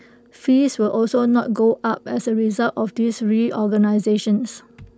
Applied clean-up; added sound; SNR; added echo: none; none; none; none.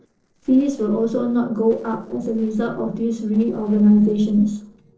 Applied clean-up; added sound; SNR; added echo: neural separator model SepFormer DNS4.